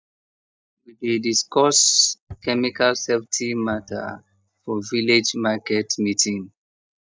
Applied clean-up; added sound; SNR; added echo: neural mask model DeepFilterNet 3.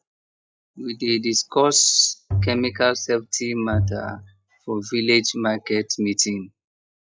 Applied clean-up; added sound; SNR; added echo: classical method log-MMSE.